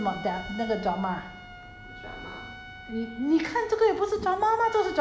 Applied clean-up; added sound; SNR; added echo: none; Trumpet; 16 dB; none.